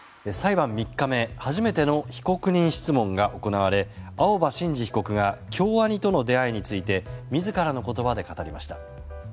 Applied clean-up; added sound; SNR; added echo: none; none; none; none.